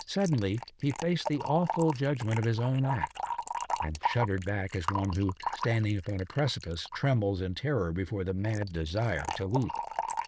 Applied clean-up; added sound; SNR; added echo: neural diffusion model UNIVERSE++.